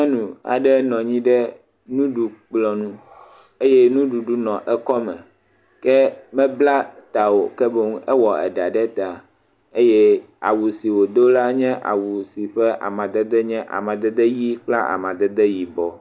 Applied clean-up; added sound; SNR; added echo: none; none; none; none.